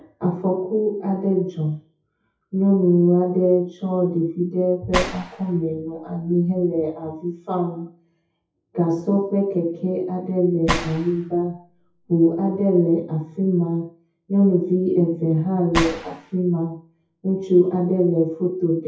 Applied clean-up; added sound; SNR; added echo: classical method WPE with log-MMSE.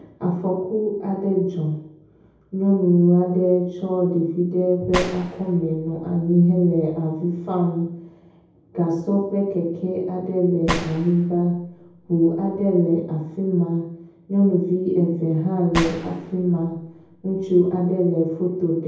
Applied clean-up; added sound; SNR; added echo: none; Gunshot, gunfire; 12 dB; reverberation time 0.9 s.